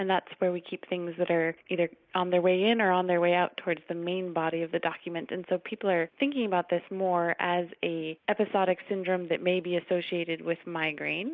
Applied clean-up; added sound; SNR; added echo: neural mask model Resemble Enhance denoiser.